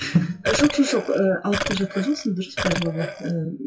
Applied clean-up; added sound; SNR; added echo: classical method WPE with log-MMSE.